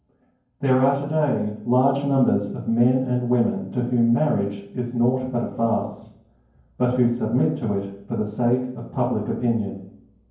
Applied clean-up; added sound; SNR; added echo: none; none; none; reverberation time 0.9 s.